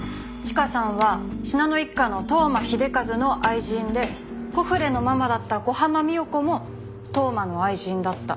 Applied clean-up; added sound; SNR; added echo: none; none; none; none.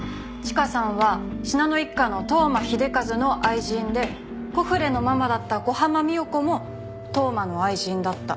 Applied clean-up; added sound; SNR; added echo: none; Wind instrument, woodwind instrument; 20 dB; none.